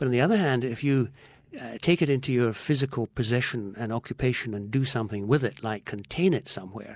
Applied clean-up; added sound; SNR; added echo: none; none; none; none.